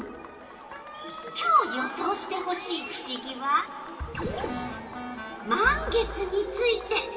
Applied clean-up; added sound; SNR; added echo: none; Crowd / Cheering; 16 dB; reverberation time 2.5 s.